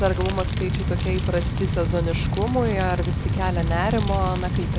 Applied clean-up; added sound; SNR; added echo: none; Fire; -2 dB; none.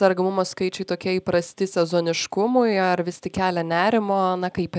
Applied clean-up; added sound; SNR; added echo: none; none; none; none.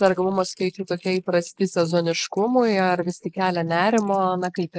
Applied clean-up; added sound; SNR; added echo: neural mask model Resemble Enhance denoiser.